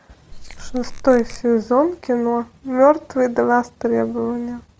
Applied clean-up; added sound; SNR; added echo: none; Squeak / Tools; 11 dB; none.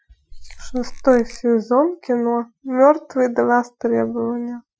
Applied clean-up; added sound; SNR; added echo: classical method Wiener filter.